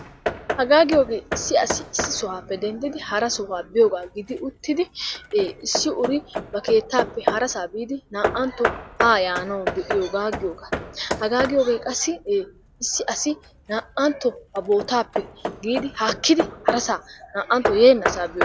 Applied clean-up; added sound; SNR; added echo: none; Hammer / Wood; 7 dB; none.